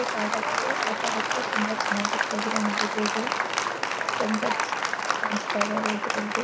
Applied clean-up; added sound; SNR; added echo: none; Applause; -5 dB; none.